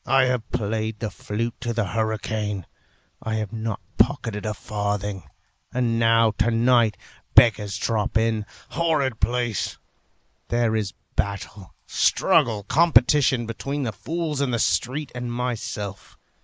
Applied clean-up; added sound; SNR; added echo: neural mask model Resemble Enhance denoiser.